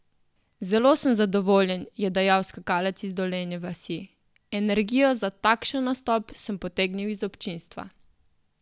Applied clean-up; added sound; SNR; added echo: none; none; none; none.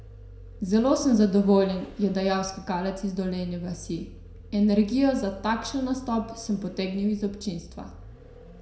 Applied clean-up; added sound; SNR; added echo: none; Vehicle; 18 dB; reverberation time 0.5 s.